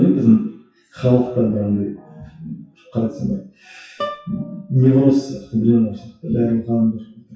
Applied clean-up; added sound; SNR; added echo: classical method WPE with log-MMSE.